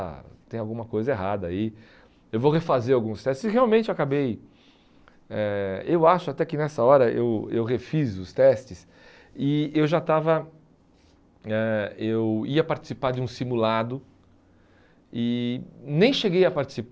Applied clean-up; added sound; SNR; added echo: none; none; none; none.